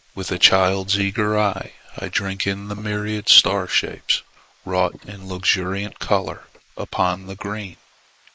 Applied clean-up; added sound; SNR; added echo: neural mask model Resemble Enhance denoiser.